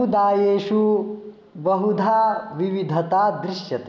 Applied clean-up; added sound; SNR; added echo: none; none; none; none.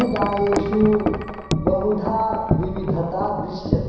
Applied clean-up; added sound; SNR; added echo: none; Wind chime; 3 dB; reverberation time 1.0 s.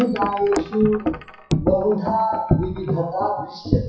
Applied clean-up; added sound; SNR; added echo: classical method WPE with log-MMSE.